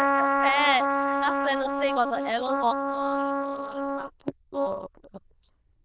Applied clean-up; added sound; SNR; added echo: neural diffusion model UNIVERSE++.